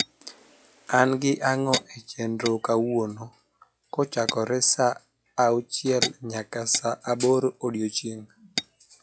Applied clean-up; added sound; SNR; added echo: classical method log-MMSE.